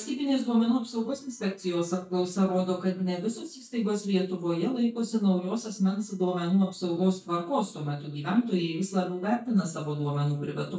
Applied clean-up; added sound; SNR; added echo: neural mask model DeepFilterNet 3.